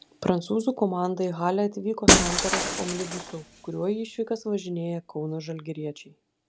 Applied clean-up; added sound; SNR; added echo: none; Shatter; 0 dB; none.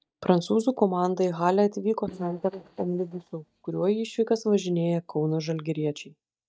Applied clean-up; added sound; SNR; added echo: neural mask model DeepFilterNet 3.